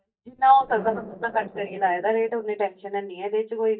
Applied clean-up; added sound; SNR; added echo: neural mask model DeepFilterNet 3.